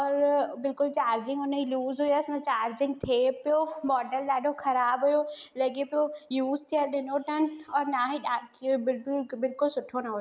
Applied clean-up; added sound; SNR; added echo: none; none; none; none.